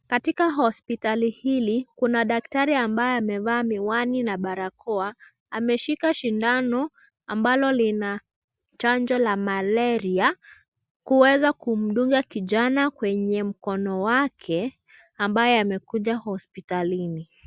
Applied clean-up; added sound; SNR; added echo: none; none; none; none.